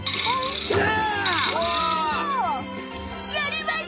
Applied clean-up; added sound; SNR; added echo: none; Coin (dropping); 2 dB; reverberation time 0.3 s.